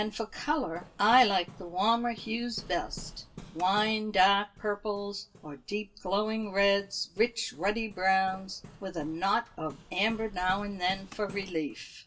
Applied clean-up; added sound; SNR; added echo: none; Hammer; 20 dB; reverberation time 0.2 s.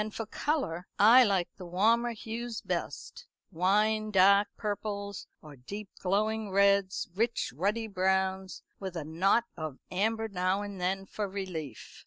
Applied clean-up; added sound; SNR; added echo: none; none; none; none.